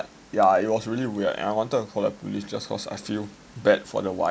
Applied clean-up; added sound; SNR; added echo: none; none; none; none.